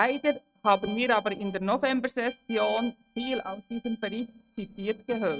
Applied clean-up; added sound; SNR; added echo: neural mask model RNNoise.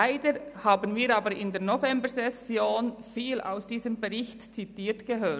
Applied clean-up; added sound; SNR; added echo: none; none; none; none.